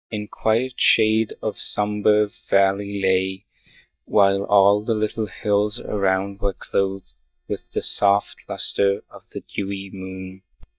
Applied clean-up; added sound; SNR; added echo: neural mask model DeepFilterNet 3.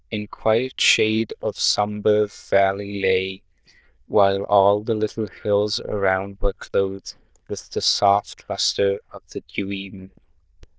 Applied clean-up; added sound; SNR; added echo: neural diffusion model UNIVERSE++.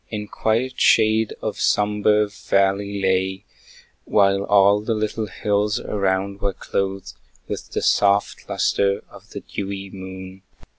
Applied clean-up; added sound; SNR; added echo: none; none; none; none.